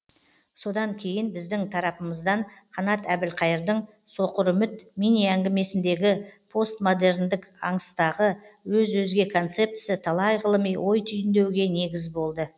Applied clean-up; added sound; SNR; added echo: none; none; none; none.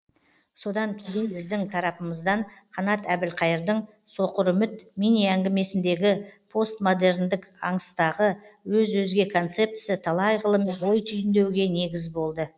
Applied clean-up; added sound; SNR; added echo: neural mask model Resemble Enhance denoiser.